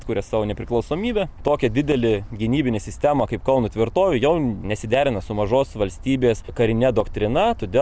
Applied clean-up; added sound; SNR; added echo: none; none; none; none.